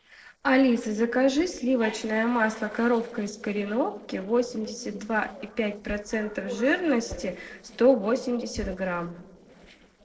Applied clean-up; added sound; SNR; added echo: neural separator model SepFormer DNS4.